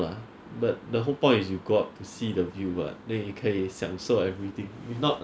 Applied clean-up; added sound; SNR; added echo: none; none; none; none.